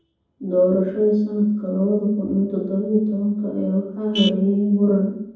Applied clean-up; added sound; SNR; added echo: none; Vehicle horn, car horn, honking; 19 dB; reverberation time 1.2 s.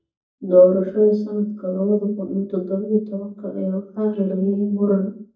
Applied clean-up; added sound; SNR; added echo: neural mask model DeepFilterNet 3.